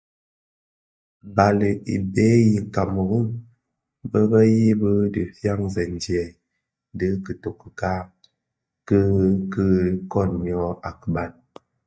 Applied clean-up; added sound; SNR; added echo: neural mask model DeepFilterNet 3.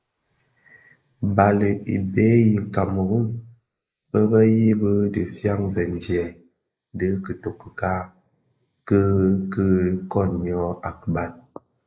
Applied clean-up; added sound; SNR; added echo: neural mask model Resemble Enhance denoiser.